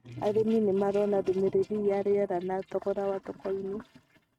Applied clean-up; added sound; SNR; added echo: neural mask model RNNoise.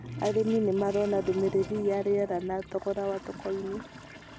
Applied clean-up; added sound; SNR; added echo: none; Toilet flush; 16 dB; none.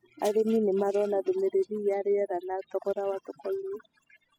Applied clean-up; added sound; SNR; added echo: classical method spectral subtraction.